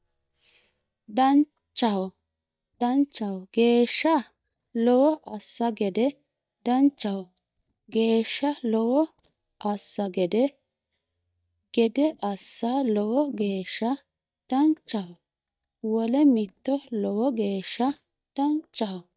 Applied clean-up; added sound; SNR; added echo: neural mask model DeepFilterNet 3.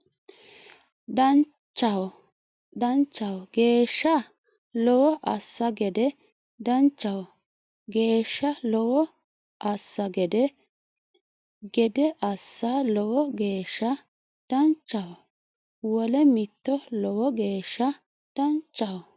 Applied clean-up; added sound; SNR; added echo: none; none; none; none.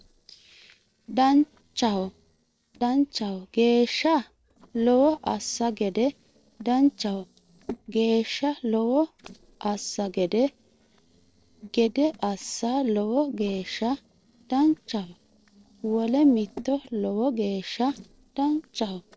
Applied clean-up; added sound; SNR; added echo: neural separator model SepFormer DNS4.